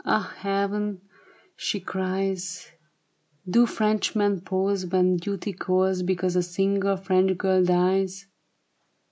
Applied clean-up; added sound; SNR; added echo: none; none; none; none.